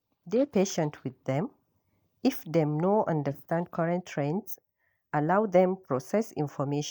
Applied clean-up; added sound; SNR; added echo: neural mask model DeepFilterNet 3.